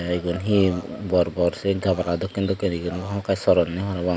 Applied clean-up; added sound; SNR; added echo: none; Burping, eructation; 20 dB; none.